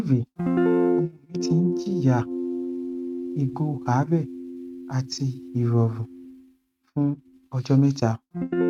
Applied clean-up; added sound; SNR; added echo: neural mask model RNNoise.